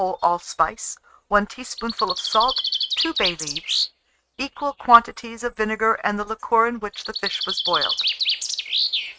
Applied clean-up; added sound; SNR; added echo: neural mask model RNNoise.